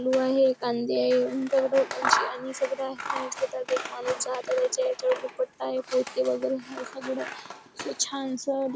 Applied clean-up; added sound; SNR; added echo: none; Scissors; 8 dB; none.